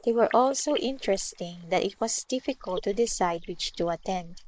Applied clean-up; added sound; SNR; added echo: neural mask model Resemble Enhance denoiser.